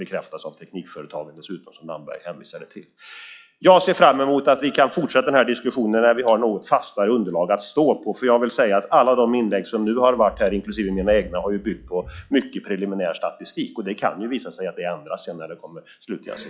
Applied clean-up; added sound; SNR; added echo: classical method log-MMSE.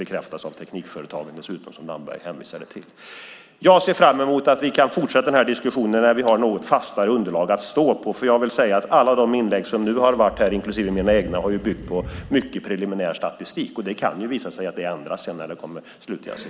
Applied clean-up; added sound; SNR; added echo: none; Animal; 16 dB; none.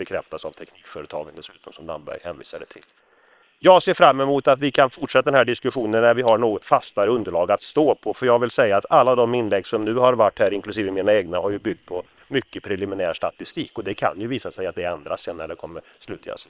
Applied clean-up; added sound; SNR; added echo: neural separator model SepFormer WHAM!.